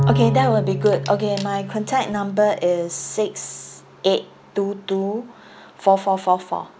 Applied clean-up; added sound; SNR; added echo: none; Bowed string instrument; 7 dB; none.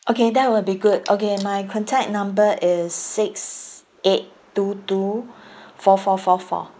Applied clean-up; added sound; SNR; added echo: neural mask model Resemble Enhance denoiser.